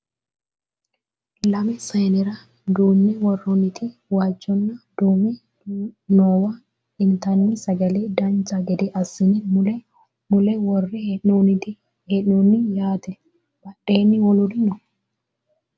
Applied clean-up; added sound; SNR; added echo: none; none; none; none.